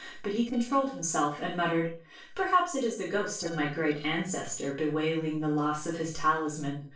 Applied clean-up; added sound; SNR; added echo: neural separator model SepFormer DNS4.